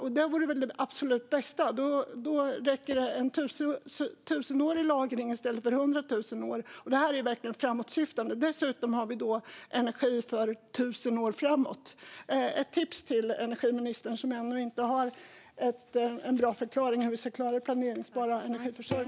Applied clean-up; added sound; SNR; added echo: none; none; none; none.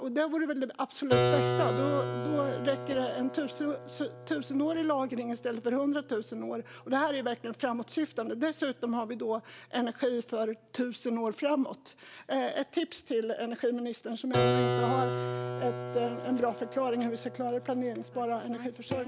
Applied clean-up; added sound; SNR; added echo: none; Keyboard (musical); 4 dB; none.